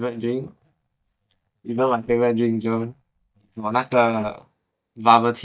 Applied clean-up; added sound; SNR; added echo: neural mask model DeepFilterNet 3.